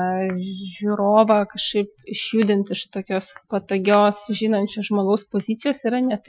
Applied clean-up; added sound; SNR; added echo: classical method Wiener filter.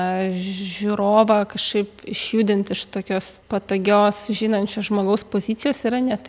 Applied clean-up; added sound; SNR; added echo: none; none; none; none.